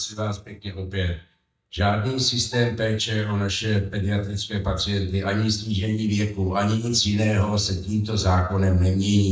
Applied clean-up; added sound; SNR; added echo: neural mask model DeepFilterNet 3.